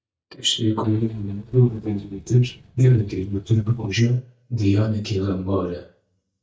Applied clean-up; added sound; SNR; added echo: neural mask model DeepFilterNet 3.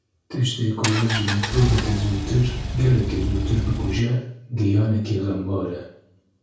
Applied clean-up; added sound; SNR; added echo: none; Engine; 4 dB; reverberation time 0.6 s.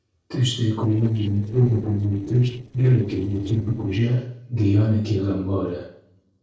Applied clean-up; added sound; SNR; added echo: neural separator model SepFormer DNS4.